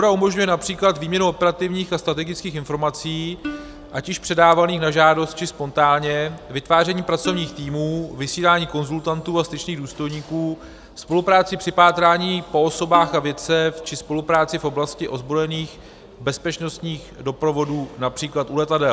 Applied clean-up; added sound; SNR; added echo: none; Plucked string instrument; 18 dB; none.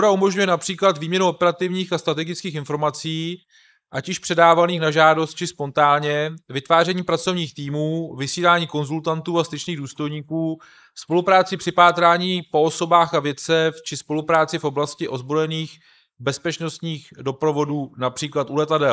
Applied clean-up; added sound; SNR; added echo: neural mask model Resemble Enhance denoiser.